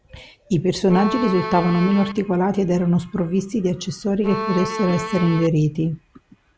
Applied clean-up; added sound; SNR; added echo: none; Bowed string instrument; 7 dB; none.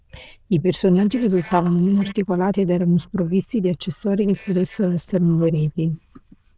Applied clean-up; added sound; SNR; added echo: neural diffusion model UNIVERSE++.